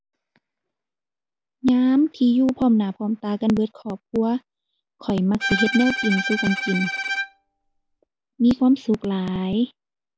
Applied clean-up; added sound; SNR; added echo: none; Bowed string instrument; 5 dB; none.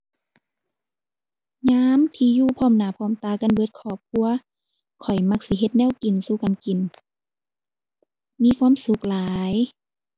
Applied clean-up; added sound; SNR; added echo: none; none; none; none.